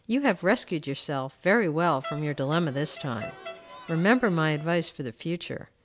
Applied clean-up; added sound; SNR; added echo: none; Crowd; 15 dB; none.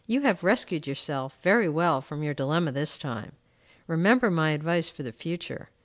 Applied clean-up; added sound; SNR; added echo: none; none; none; none.